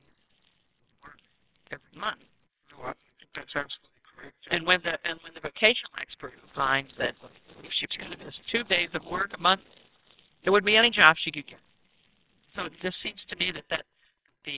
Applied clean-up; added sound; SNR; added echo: neural separator model SepFormer WHAMR!.